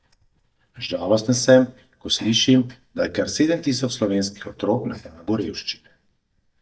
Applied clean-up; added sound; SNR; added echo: neural mask model DeepFilterNet 3.